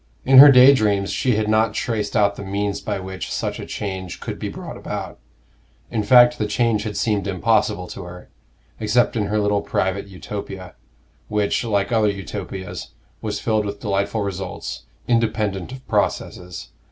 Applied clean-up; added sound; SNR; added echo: none; none; none; none.